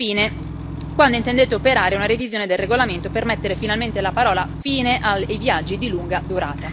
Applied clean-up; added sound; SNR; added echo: none; Engine / Truck / Car; 9 dB; none.